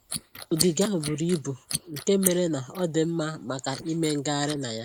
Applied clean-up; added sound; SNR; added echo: neural mask model Resemble Enhance denoiser.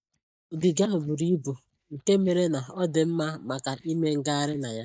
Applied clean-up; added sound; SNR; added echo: neural mask model DeepFilterNet 3.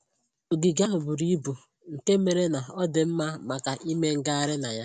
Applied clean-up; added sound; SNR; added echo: none; none; none; none.